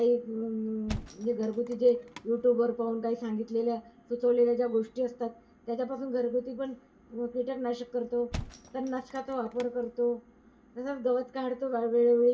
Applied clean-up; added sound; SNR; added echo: none; Thump, thud; 13 dB; reverberation time 0.1 s.